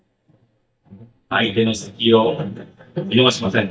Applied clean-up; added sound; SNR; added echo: neural mask model DeepFilterNet 3.